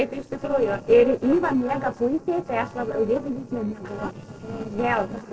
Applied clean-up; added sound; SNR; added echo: neural separator model SepFormer DNS4.